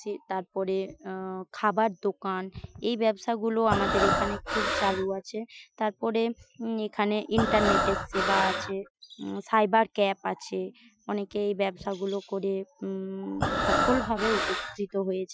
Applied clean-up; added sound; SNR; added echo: classical method Wiener filter.